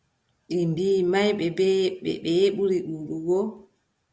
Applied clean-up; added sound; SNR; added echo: none; none; none; none.